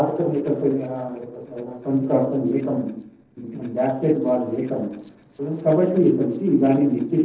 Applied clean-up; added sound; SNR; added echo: neural separator model SepFormer DNS4.